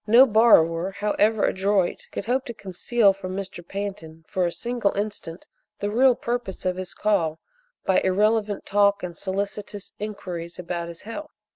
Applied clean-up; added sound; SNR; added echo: none; none; none; none.